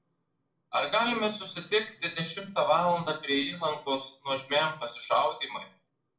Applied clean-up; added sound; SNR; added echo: none; none; none; reverberation time 0.4 s.